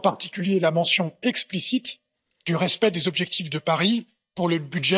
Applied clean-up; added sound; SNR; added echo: neural mask model DeepFilterNet 3.